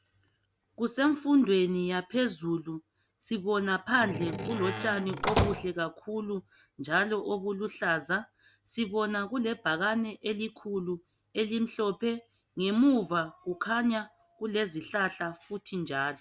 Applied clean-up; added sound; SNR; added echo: none; Slam; 2 dB; none.